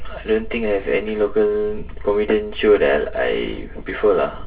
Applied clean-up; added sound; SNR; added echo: none; Purr; 16 dB; reverberation time 0.1 s.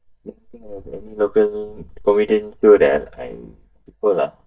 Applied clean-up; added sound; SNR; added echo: neural mask model DeepFilterNet 3.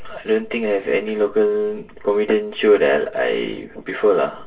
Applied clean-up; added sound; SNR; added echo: neural separator model SepFormer DNS4.